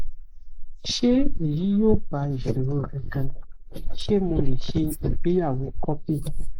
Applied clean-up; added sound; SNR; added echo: neural mask model Resemble Enhance denoiser.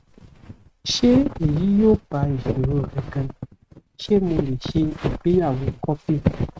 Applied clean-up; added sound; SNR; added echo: neural mask model RNNoise.